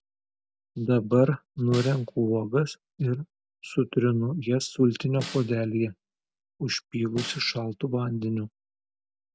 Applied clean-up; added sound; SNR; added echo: none; Snare drum; 15 dB; none.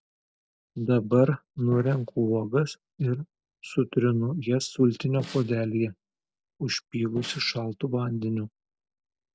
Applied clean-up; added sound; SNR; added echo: neural separator model SepFormer DNS4.